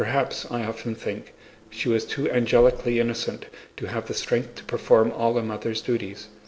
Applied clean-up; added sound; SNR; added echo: none; none; none; none.